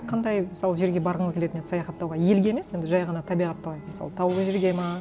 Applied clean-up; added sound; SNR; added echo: none; none; none; none.